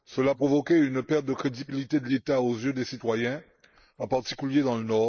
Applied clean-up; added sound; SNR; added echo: neural mask model Resemble Enhance denoiser.